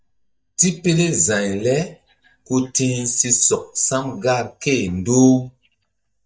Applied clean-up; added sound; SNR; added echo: neural mask model DeepFilterNet 3.